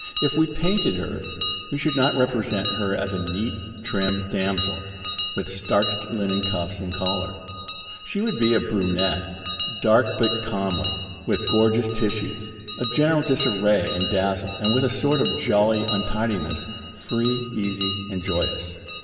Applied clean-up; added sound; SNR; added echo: none; Bell; 2 dB; reverberation time 2.8 s.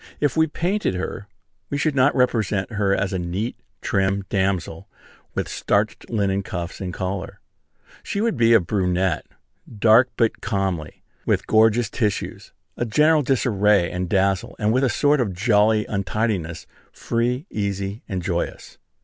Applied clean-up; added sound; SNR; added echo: none; none; none; none.